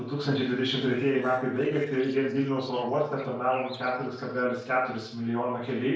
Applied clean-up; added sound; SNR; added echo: neural separator model SepFormer DNS4.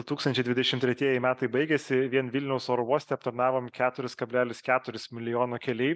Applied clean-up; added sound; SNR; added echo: none; none; none; none.